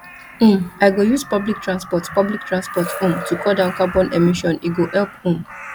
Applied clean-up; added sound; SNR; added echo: none; Crow; 13 dB; none.